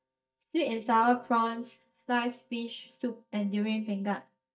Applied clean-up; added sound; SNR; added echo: neural mask model DeepFilterNet 3.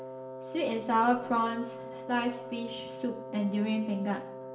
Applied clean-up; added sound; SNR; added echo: none; Wind instrument, woodwind instrument; 10 dB; reverberation time 0.7 s.